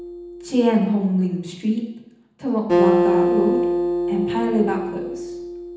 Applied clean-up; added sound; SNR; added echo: none; Acoustic guitar; 0 dB; reverberation time 0.9 s.